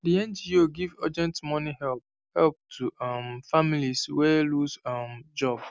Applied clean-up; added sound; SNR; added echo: none; none; none; none.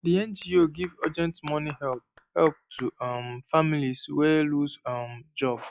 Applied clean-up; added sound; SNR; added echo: classical method log-MMSE.